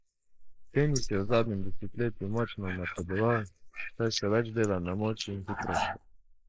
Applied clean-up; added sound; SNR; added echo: neural mask model Resemble Enhance denoiser.